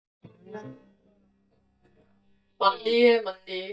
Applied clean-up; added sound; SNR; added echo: neural mask model DeepFilterNet 3.